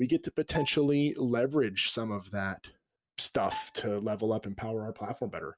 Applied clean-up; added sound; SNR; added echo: none; Bowed string instrument; 17 dB; none.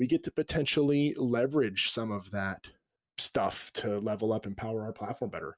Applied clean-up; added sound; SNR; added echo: none; none; none; none.